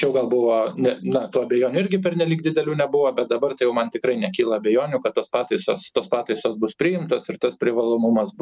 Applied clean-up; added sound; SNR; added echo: none; none; none; none.